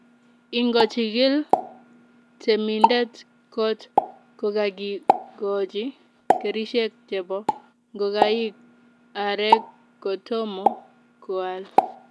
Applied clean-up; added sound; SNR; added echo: none; Explosion; 1 dB; none.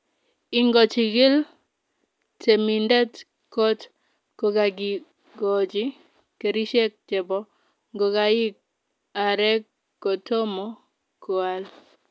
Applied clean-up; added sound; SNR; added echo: none; none; none; none.